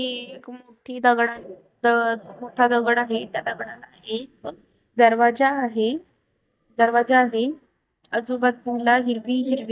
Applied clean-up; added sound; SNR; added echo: neural mask model DeepFilterNet 3.